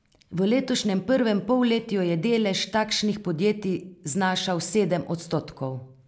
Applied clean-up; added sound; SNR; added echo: none; none; none; none.